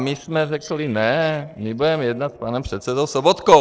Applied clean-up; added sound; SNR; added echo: neural separator model SepFormer DNS4.